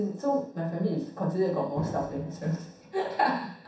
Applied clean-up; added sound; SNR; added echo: none; Explosion; 13 dB; reverberation time 0.7 s.